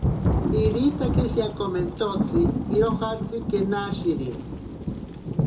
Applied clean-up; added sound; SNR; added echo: none; Thunder / Rain; -1 dB; reverberation time 0.2 s.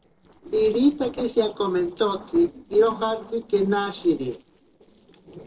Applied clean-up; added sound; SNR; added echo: neural separator model SepFormer DNS4.